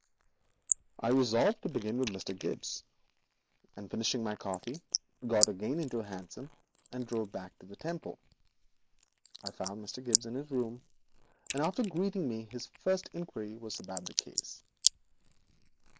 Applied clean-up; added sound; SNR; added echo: neural mask model Resemble Enhance denoiser.